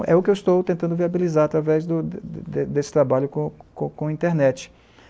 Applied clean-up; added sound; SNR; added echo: none; none; none; none.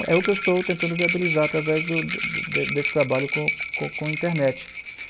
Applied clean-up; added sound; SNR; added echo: none; Rattle; -1 dB; none.